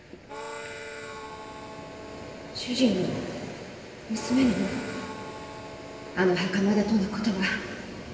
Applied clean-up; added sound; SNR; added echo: none; Harmonica; 13 dB; reverberation time 2.1 s.